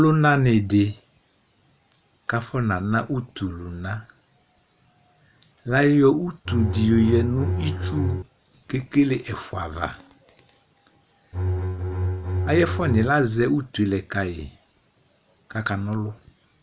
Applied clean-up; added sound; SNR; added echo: none; Bowed string instrument; 1 dB; none.